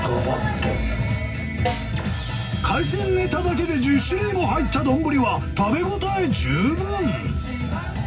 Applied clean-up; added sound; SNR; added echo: none; Snare drum; 11 dB; reverberation time 0.4 s.